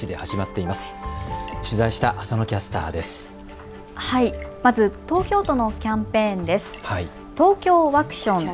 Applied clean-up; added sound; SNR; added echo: none; Splash, splatter; 19 dB; none.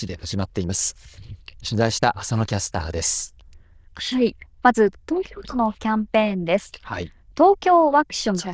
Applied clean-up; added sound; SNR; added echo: neural diffusion model UNIVERSE++.